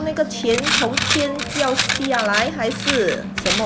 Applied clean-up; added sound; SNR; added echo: none; Coin (dropping); 1 dB; none.